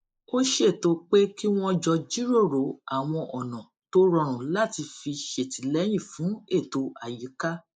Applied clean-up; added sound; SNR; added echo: neural mask model Resemble Enhance denoiser.